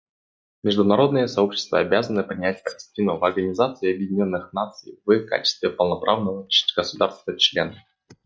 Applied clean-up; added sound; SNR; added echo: neural mask model DeepFilterNet 3.